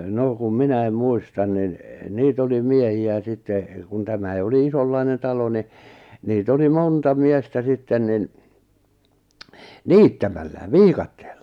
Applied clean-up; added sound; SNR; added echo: none; none; none; none.